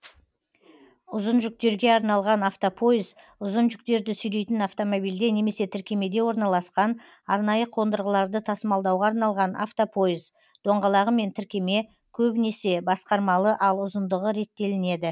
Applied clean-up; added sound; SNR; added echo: none; none; none; none.